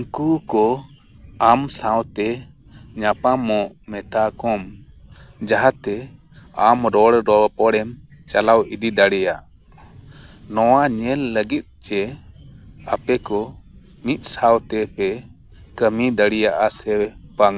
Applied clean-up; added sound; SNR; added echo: none; none; none; none.